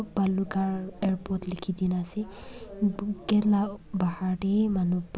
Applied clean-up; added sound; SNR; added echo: none; none; none; none.